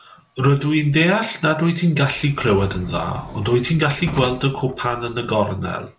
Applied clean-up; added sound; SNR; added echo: none; Drawer open or close; 16 dB; none.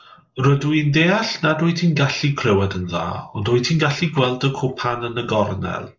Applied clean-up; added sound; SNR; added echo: neural mask model Resemble Enhance denoiser.